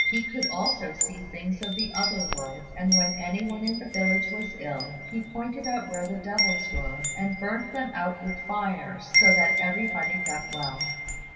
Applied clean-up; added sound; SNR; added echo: none; Wind chime; -2 dB; reverberation time 2.3 s.